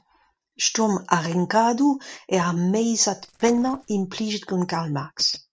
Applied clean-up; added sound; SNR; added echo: neural separator model SepFormer DNS4.